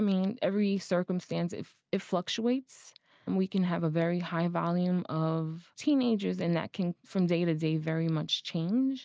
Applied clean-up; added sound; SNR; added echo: none; none; none; none.